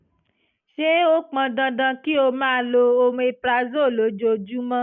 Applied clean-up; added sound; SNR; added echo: none; none; none; none.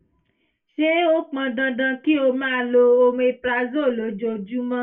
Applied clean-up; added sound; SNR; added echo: none; none; none; reverberation time 0.1 s.